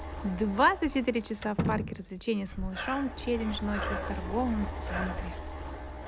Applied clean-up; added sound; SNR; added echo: none; Slam + Breathing; 4 dB; none.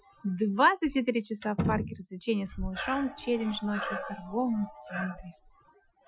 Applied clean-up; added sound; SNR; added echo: classical method Wiener filter.